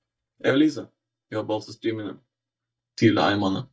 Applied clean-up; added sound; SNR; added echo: neural mask model DeepFilterNet 3.